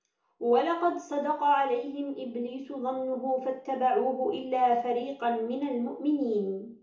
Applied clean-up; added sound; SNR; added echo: none; none; none; reverberation time 0.8 s.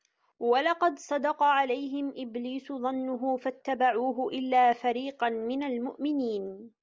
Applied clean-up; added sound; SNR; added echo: none; none; none; none.